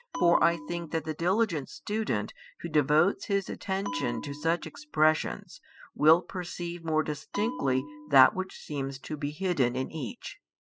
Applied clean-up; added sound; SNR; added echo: classical method spectral subtraction.